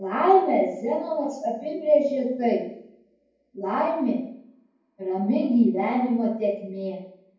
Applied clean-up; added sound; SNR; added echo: none; none; none; reverberation time 0.9 s.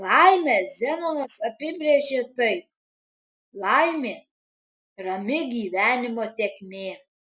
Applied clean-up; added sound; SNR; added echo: none; none; none; none.